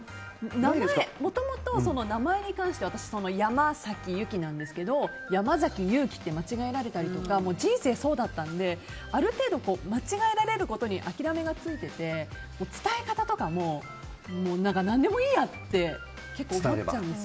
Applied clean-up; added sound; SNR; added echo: none; none; none; none.